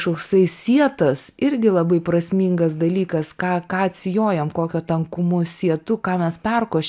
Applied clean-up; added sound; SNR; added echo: none; none; none; none.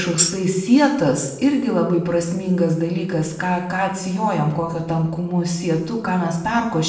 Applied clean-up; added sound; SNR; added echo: none; Tambourine; 4 dB; reverberation time 0.8 s.